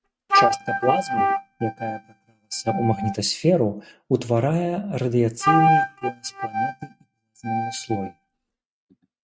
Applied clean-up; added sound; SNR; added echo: neural mask model RNNoise.